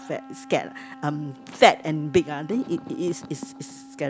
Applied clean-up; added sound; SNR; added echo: none; Wind instrument, woodwind instrument; 19 dB; none.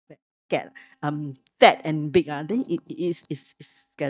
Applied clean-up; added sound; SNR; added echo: neural mask model DeepFilterNet 3.